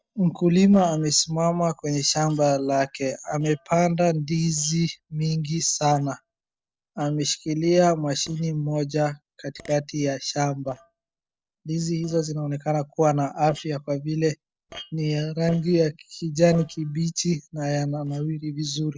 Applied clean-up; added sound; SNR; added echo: neural separator model SepFormer DNS4.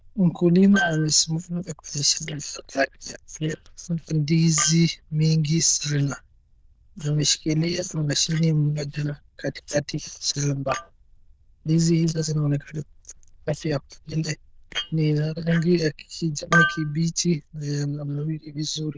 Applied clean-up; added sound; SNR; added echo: neural diffusion model UNIVERSE++.